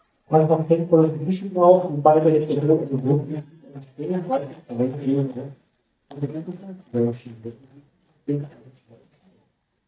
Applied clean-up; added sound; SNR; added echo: neural mask model DeepFilterNet 3.